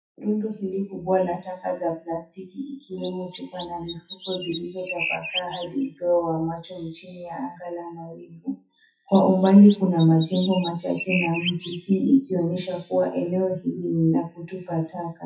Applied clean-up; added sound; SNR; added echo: classical method WPE with log-MMSE.